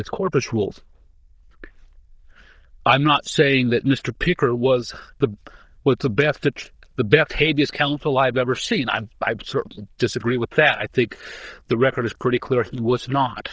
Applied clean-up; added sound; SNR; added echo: neural diffusion model UNIVERSE++.